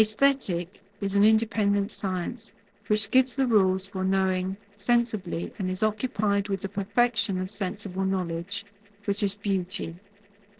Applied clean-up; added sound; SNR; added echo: neural separator model SepFormer DNS4.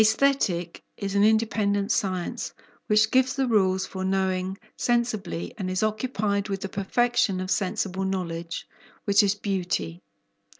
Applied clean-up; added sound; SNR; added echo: none; none; none; none.